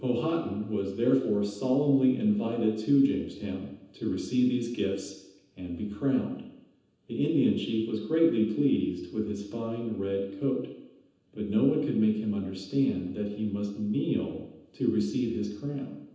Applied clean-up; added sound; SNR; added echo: none; none; none; reverberation time 0.9 s.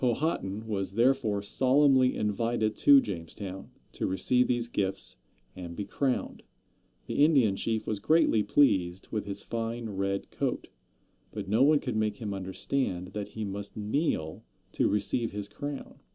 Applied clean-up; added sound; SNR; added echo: none; none; none; none.